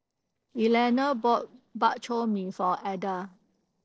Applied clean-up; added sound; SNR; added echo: neural separator model SepFormer DNS4.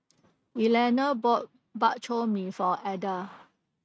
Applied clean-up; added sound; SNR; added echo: neural mask model RNNoise.